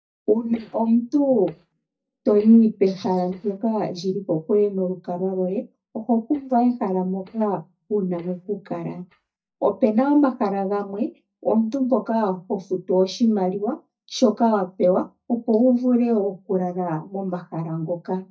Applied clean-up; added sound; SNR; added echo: neural mask model DeepFilterNet 3.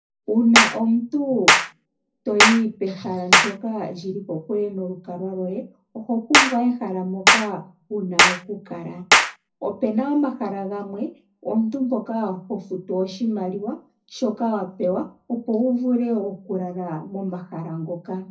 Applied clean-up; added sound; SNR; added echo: none; Clapping; -4 dB; reverberation time 0.4 s.